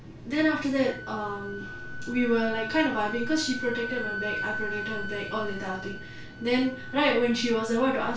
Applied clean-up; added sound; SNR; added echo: none; Wind instrument, woodwind instrument; 10 dB; reverberation time 0.3 s.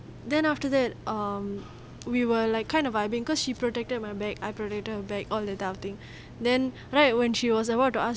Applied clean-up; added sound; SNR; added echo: none; none; none; none.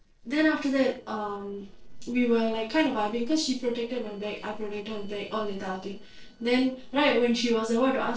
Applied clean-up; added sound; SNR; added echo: neural separator model SepFormer DNS4.